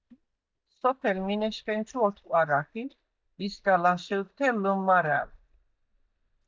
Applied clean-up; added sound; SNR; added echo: neural mask model DeepFilterNet 3.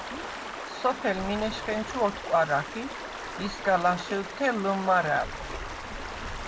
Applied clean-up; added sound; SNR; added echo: none; Stream; 8 dB; none.